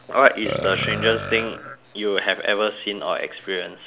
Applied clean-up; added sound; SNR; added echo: none; Burping, eructation; 9 dB; none.